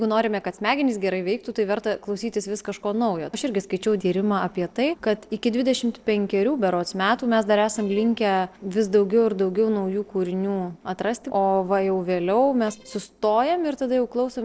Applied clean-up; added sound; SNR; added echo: neural separator model SepFormer DNS4.